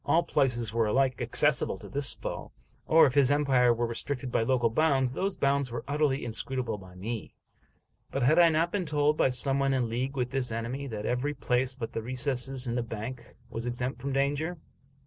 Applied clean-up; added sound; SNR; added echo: none; none; none; none.